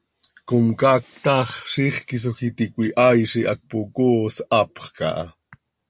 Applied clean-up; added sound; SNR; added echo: none; none; none; none.